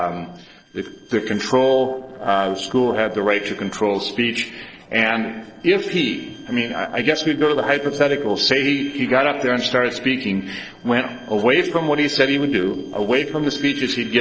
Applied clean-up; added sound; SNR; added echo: neural separator model SepFormer DNS4.